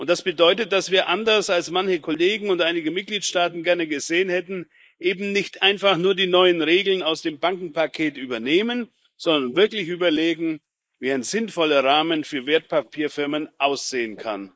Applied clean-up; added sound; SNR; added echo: neural mask model Resemble Enhance denoiser.